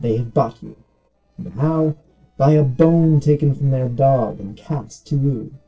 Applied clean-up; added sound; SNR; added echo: neural separator model SepFormer DNS4.